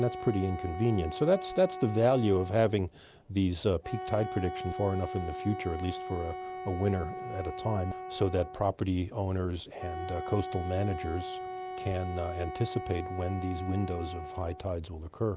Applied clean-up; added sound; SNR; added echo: none; Wind instrument, woodwind instrument; 9 dB; none.